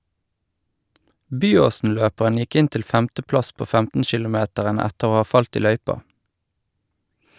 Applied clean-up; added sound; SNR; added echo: none; none; none; none.